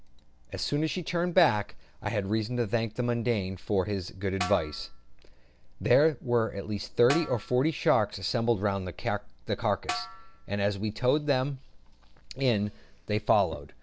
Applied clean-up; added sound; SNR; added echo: none; Snare drum; 11 dB; none.